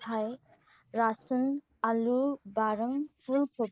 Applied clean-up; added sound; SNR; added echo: neural mask model Resemble Enhance denoiser.